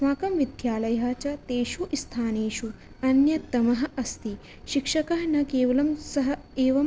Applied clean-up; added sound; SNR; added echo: none; none; none; none.